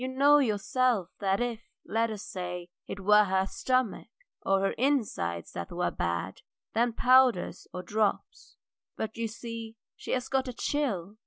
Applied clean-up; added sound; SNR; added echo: none; none; none; none.